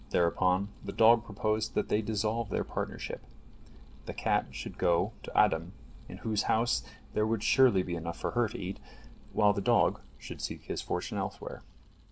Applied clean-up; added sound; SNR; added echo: none; none; none; none.